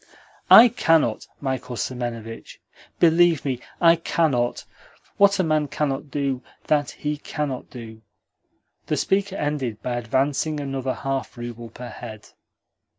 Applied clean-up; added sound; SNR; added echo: none; none; none; none.